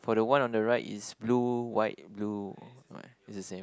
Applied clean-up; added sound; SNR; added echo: none; none; none; none.